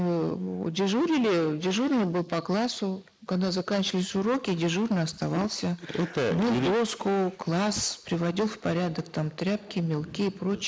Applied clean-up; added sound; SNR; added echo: neural mask model Resemble Enhance denoiser.